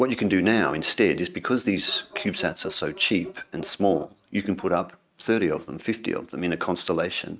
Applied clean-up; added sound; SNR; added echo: neural mask model RNNoise.